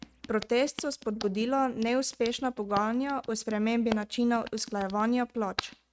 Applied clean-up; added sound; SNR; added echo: neural mask model RNNoise.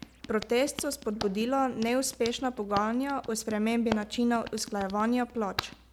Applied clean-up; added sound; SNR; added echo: none; Hands; 14 dB; none.